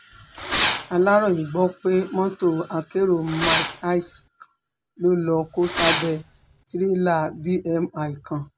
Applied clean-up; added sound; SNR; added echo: none; Fireworks; -2 dB; none.